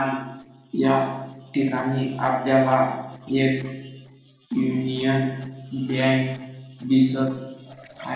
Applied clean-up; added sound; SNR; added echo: neural separator model SepFormer DNS4.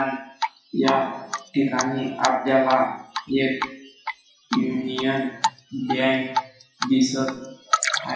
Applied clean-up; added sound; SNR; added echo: classical method WPE with log-MMSE.